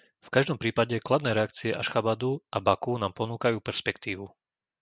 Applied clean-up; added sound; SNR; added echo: none; none; none; none.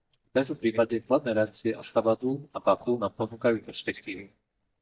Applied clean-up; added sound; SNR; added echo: neural mask model DeepFilterNet 3.